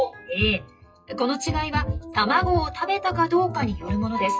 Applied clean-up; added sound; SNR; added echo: classical method WPE with log-MMSE.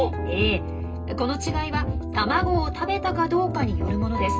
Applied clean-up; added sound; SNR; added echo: none; Piano; 14 dB; reverberation time 0.2 s.